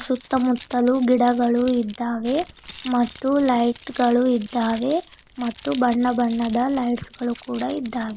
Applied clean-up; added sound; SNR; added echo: none; Keys jangling; 14 dB; none.